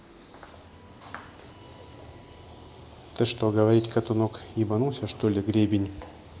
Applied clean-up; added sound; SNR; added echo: none; none; none; none.